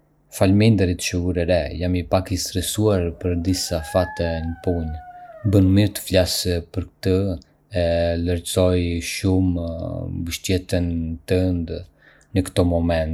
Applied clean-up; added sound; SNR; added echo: none; Dog; 20 dB; none.